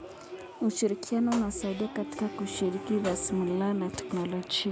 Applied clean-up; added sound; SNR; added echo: none; Guitar; 13 dB; none.